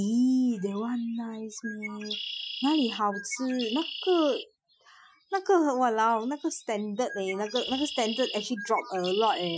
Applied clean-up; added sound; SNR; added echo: classical method Wiener filter.